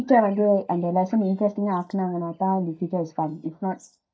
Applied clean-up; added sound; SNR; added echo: neural mask model DeepFilterNet 3.